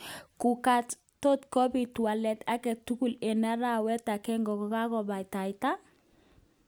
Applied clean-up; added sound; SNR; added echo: none; none; none; none.